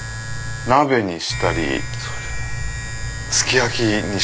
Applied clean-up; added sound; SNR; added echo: none; Domestic sounds, home sounds; 5 dB; none.